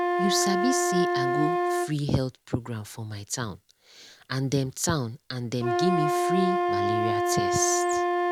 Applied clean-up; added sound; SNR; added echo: none; Wind instrument, woodwind instrument; -2 dB; none.